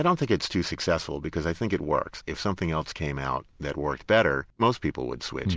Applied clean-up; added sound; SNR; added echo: none; none; none; none.